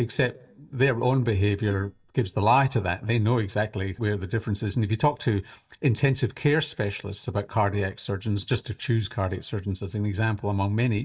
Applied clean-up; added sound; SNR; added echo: neural mask model DeepFilterNet 3.